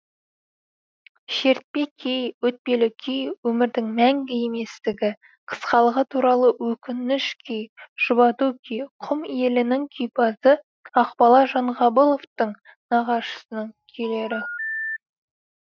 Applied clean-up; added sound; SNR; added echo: classical method Wiener filter.